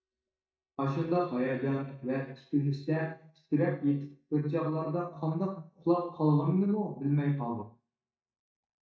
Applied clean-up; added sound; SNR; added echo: neural mask model DeepFilterNet 3.